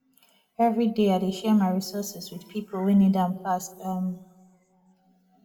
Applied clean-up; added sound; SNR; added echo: none; none; none; reverberation time 1.5 s.